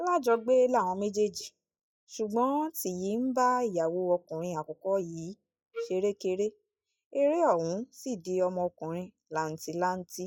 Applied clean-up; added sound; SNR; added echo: classical method log-MMSE.